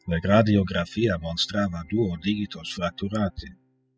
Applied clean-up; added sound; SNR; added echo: classical method spectral subtraction.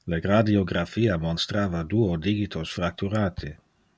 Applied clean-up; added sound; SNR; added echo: none; none; none; none.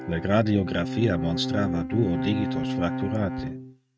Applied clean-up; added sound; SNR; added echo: neural mask model RNNoise.